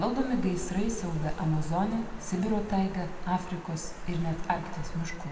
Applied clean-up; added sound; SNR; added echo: none; Water; 6 dB; reverberation time 1.3 s.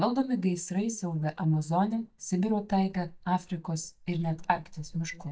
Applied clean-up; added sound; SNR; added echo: neural mask model DeepFilterNet 3.